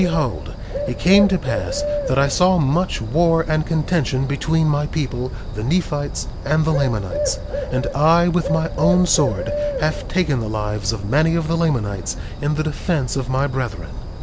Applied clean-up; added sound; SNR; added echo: none; Bird; 6 dB; none.